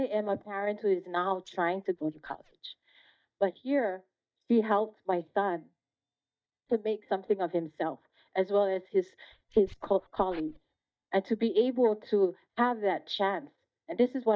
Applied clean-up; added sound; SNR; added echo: neural mask model DeepFilterNet 3.